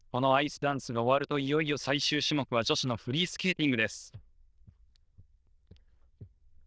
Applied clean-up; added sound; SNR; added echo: neural diffusion model UNIVERSE++.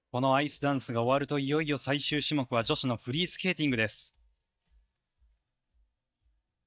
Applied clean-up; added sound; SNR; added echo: neural mask model DeepFilterNet 3.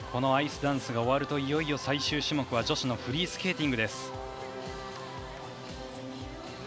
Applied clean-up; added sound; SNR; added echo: none; Brass instrument; 16 dB; none.